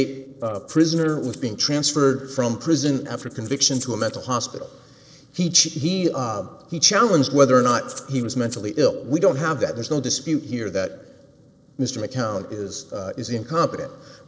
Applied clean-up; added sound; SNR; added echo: neural separator model SepFormer DNS4.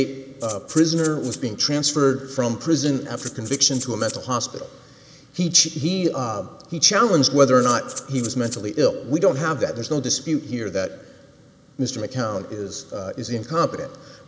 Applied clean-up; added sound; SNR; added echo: none; Rattle (instrument); 14 dB; none.